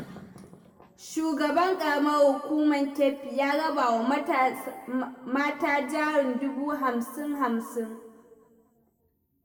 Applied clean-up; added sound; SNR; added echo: none; none; none; reverberation time 1.3 s.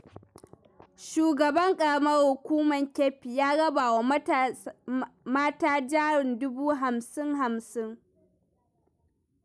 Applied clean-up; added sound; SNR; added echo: none; none; none; none.